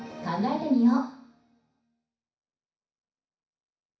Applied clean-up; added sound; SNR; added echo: none; none; none; reverberation time 0.6 s.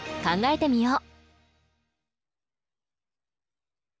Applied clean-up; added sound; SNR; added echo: none; none; none; none.